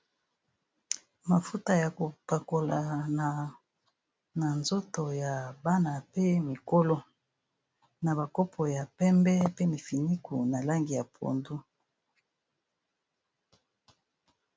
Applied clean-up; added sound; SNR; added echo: none; none; none; none.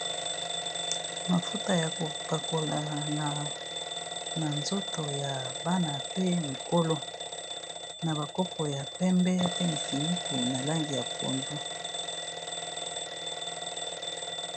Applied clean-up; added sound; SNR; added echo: none; Alarm / Bell; 2 dB; none.